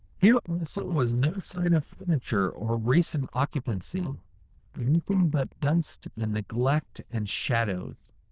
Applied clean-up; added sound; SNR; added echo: neural diffusion model UNIVERSE++.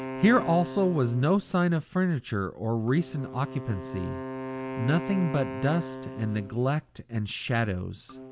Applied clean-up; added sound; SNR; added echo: none; Wind instrument, woodwind instrument; 11 dB; none.